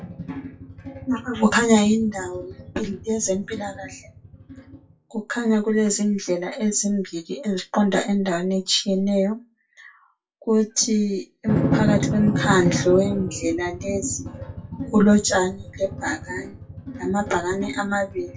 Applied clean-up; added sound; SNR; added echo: classical method WPE with log-MMSE.